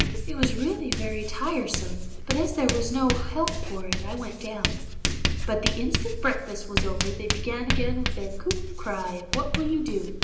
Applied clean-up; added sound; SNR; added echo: none; Writing; -1 dB; reverberation time 0.8 s.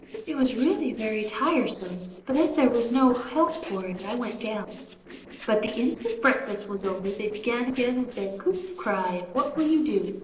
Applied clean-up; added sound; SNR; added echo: neural separator model SepFormer DNS4.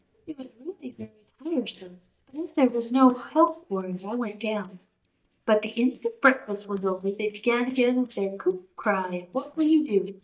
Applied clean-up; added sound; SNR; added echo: neural mask model DeepFilterNet 3.